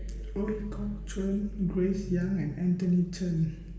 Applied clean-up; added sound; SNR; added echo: none; none; none; reverberation time 0.8 s.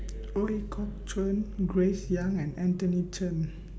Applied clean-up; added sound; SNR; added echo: none; none; none; none.